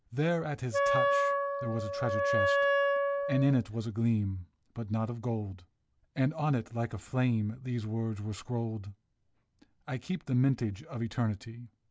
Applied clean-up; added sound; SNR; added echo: none; Wind instrument, woodwind instrument; -3 dB; none.